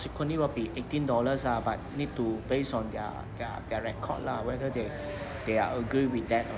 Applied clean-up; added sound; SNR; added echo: none; none; none; none.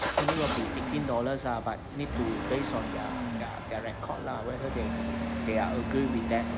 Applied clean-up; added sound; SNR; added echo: none; Engine starting / Accelerating, revving, vroom / Motor vehicle (road); 1 dB; none.